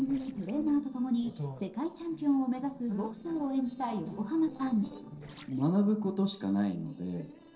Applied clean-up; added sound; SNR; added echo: neural separator model SepFormer DNS4.